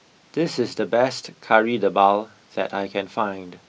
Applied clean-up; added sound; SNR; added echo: none; none; none; none.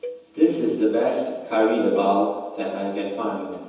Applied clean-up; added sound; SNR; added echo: none; Cowbell; 19 dB; reverberation time 1.1 s.